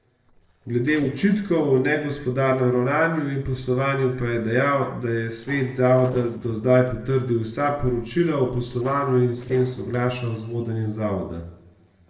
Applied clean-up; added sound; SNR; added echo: neural separator model SepFormer DNS4.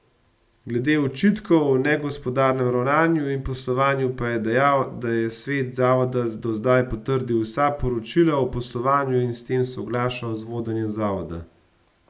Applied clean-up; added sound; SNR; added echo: none; none; none; none.